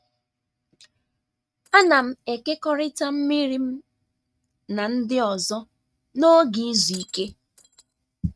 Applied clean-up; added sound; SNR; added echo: neural mask model RNNoise.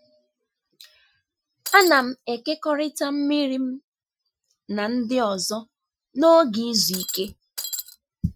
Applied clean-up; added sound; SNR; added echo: classical method Wiener filter.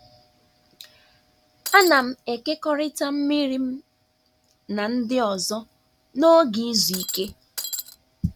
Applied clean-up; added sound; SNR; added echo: none; Shatter; 8 dB; none.